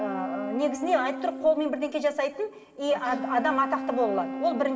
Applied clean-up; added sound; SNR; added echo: none; Wind instrument, woodwind instrument; 8 dB; reverberation time 2.9 s.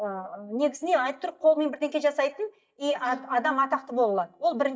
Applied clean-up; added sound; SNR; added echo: neural mask model DeepFilterNet 3.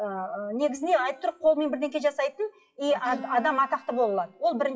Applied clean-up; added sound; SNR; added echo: classical method WPE with log-MMSE.